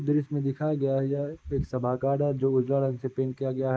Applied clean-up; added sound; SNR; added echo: neural mask model Resemble Enhance denoiser.